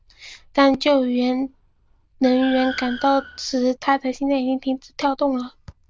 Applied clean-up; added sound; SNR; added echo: neural diffusion model UNIVERSE++.